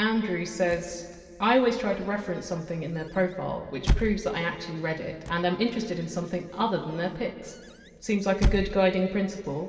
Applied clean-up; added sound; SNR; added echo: none; Squeak / Slam / Wood; 6 dB; reverberation time 2.3 s.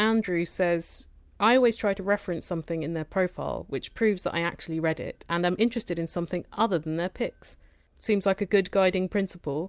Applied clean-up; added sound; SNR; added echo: none; none; none; none.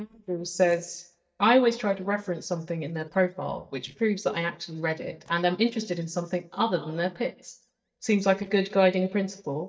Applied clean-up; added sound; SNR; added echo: neural mask model DeepFilterNet 3.